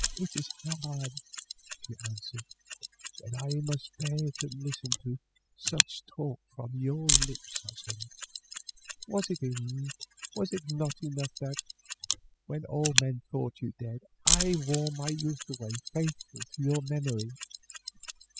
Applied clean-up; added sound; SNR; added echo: classical method spectral subtraction.